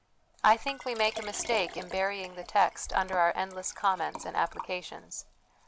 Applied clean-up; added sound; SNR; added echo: none; Liquid; 14 dB; none.